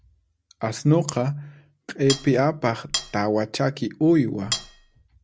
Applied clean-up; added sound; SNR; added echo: none; Cutlery, silverware; 8 dB; none.